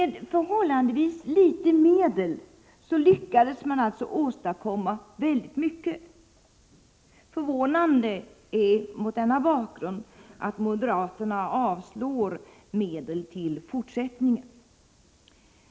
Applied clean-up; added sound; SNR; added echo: none; none; none; none.